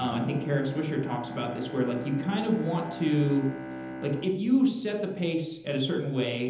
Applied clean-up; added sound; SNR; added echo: none; Bowed string instrument; 13 dB; reverberation time 0.9 s.